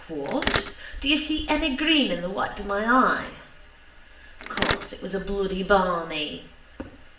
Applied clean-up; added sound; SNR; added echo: none; Mechanisms; 1 dB; reverberation time 0.5 s.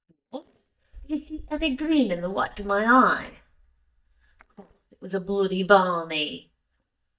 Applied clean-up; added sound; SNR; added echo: neural mask model DeepFilterNet 3.